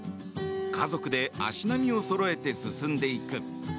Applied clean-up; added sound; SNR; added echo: none; none; none; none.